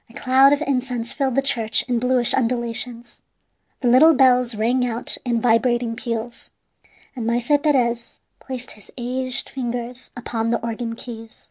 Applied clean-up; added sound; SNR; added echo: none; none; none; none.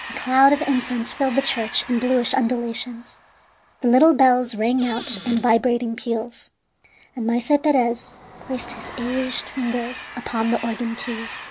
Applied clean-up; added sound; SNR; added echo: none; Squeak / Cupboard open or close + Train; 15 dB; none.